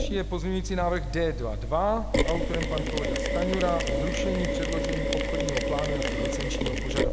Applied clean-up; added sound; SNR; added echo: none; Mechanisms; -3 dB; none.